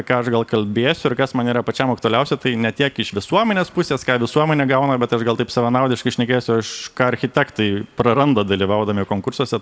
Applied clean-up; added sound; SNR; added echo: none; none; none; none.